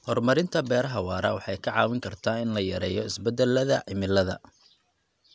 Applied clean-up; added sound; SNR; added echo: none; none; none; none.